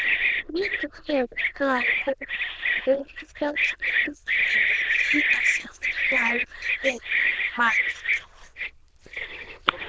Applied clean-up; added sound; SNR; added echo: neural diffusion model UNIVERSE++.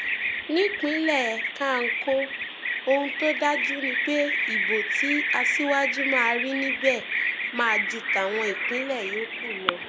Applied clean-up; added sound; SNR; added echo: none; Bird vocalization, bird call, bird song; 0 dB; none.